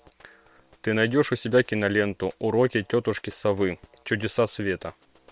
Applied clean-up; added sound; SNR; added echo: neural separator model SepFormer WHAM!.